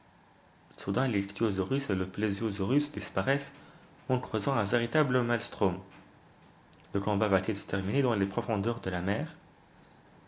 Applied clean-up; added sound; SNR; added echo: none; none; none; none.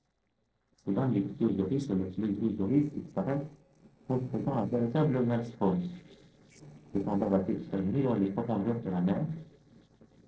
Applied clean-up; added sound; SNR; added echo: neural separator model SepFormer DNS4.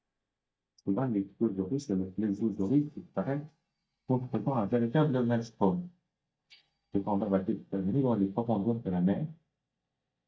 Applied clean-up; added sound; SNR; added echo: neural mask model DeepFilterNet 3.